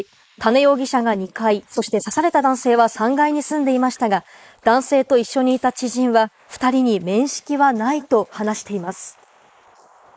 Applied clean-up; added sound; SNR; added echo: neural mask model Resemble Enhance denoiser.